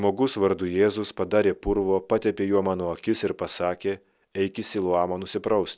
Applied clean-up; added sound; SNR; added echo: none; none; none; none.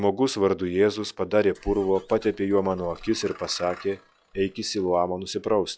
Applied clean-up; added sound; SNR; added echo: classical method log-MMSE.